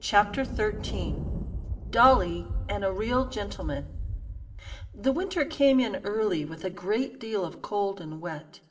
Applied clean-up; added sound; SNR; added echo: none; Thunder; 8 dB; reverberation time 1.4 s.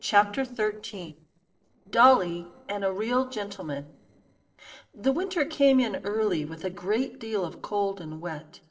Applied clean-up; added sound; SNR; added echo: neural separator model SepFormer DNS4.